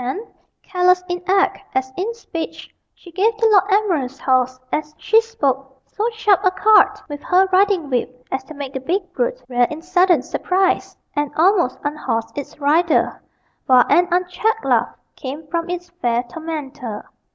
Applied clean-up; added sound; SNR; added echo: none; none; none; none.